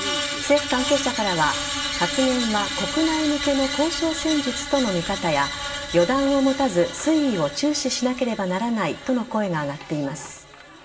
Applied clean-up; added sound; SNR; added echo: none; Screech; 7 dB; reverberation time 0.4 s.